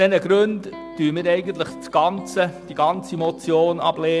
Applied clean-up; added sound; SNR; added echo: none; Electric guitar; 18 dB; none.